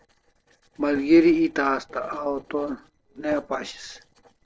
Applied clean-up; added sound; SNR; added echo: neural separator model SepFormer DNS4.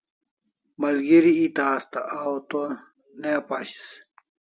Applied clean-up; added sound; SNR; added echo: none; none; none; none.